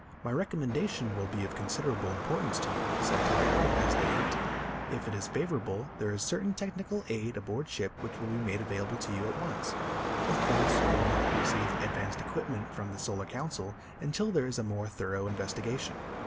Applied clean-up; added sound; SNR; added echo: none; Car passing by / Traffic noise, roadway noise / Engine; -1 dB; none.